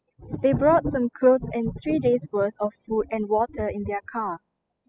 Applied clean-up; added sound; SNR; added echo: classical method spectral subtraction.